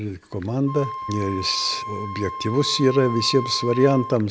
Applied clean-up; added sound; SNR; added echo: none; Wind instrument, woodwind instrument; 10 dB; none.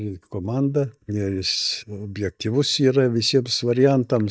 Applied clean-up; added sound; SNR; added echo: neural mask model DeepFilterNet 3.